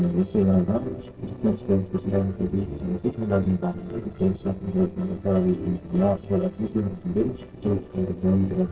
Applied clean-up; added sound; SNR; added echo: neural separator model SepFormer DNS4.